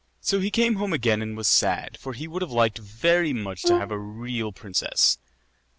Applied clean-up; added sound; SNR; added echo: none; Brass instrument; 3 dB; none.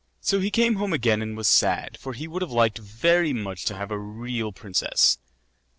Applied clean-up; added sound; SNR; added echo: neural separator model SepFormer DNS4.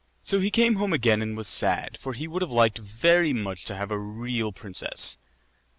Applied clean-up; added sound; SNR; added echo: none; none; none; none.